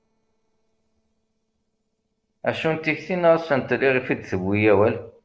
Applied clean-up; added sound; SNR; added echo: neural separator model SepFormer DNS4.